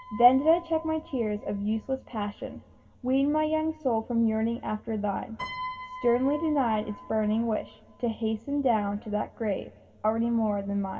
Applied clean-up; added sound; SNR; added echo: none; Piano; 18 dB; reverberation time 1.3 s.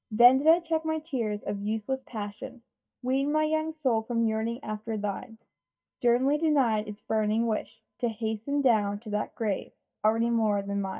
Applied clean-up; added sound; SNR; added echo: neural mask model DeepFilterNet 3.